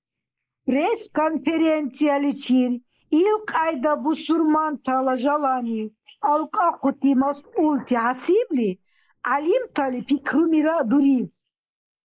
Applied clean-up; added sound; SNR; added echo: neural mask model Resemble Enhance denoiser.